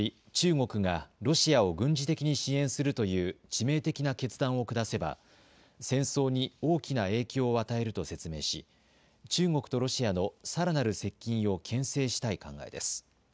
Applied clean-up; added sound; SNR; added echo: none; none; none; none.